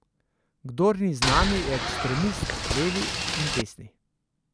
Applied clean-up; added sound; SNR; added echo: none; Boat, Water vehicle; -1 dB; none.